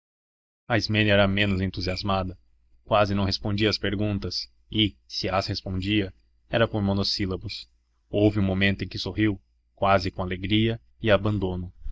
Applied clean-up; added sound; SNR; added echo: neural mask model DeepFilterNet 3.